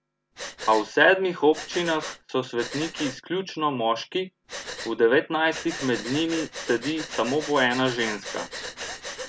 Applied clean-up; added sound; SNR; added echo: none; Breathing; 12 dB; none.